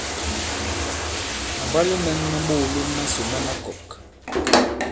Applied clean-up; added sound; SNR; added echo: none; Bathtub (filling or washing); -3 dB; none.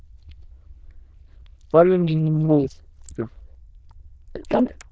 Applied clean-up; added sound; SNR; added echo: neural diffusion model UNIVERSE++.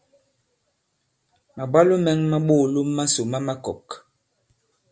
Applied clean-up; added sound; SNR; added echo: none; none; none; none.